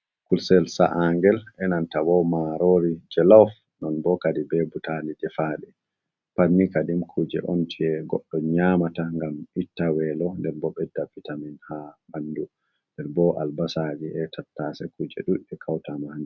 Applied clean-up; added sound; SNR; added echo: none; none; none; none.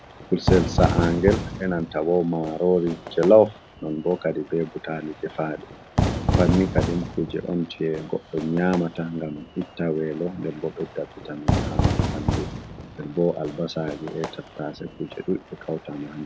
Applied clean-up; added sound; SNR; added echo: none; Fire / Fireworks; 4 dB; none.